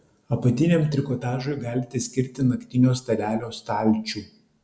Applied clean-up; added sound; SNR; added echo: none; none; none; none.